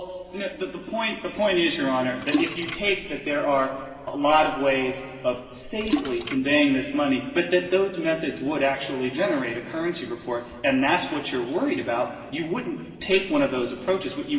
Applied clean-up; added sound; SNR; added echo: none; Splash, splatter; 6 dB; reverberation time 2.2 s.